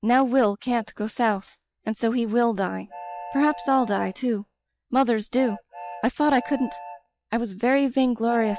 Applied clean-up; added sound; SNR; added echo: classical method log-MMSE.